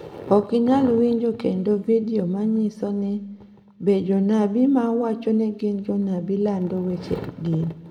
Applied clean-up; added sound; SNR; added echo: none; none; none; reverberation time 0.8 s.